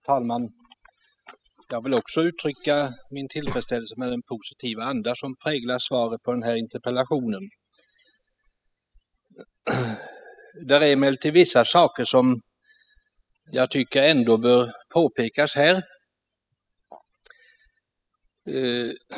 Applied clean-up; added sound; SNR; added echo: classical method spectral subtraction.